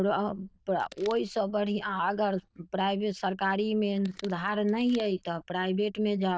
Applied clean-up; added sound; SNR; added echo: neural diffusion model UNIVERSE++.